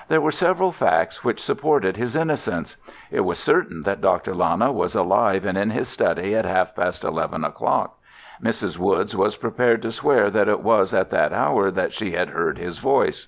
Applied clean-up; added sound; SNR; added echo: none; none; none; none.